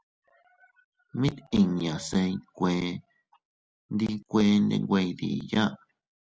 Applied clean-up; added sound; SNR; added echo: none; none; none; none.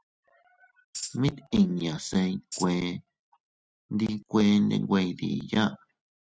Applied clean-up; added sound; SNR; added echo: neural mask model RNNoise.